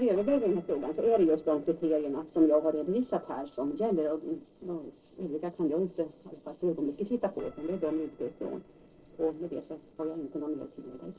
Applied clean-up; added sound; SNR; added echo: neural separator model SepFormer DNS4.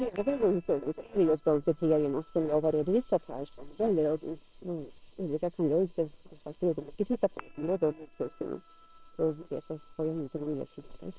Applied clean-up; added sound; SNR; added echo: neural separator model SepFormer WHAMR!.